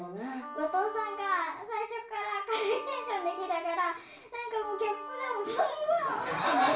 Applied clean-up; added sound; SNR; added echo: none; Wind instrument, woodwind instrument; 12 dB; reverberation time 0.3 s.